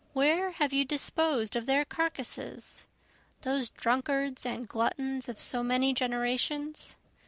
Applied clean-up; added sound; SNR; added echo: none; none; none; none.